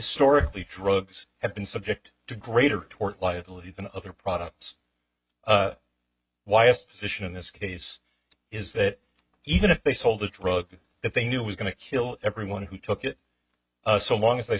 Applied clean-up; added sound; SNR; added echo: neural mask model RNNoise.